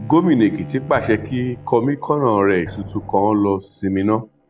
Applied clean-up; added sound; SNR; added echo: none; Bowed string instrument + Drum; 17 dB; none.